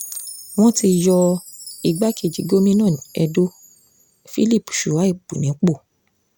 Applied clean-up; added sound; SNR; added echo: none; Chime; 19 dB; none.